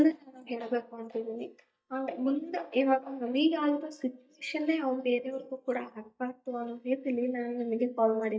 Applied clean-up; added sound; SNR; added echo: neural mask model DeepFilterNet 3.